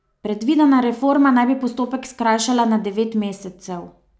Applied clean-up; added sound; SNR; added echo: none; none; none; none.